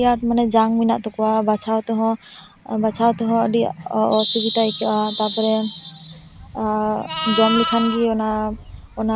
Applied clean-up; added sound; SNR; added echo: none; Livestock, farm animals, working animals; 13 dB; none.